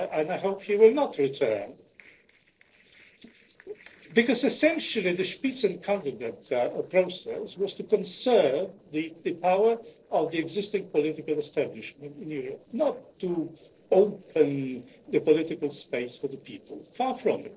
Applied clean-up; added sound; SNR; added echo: neural separator model SepFormer DNS4.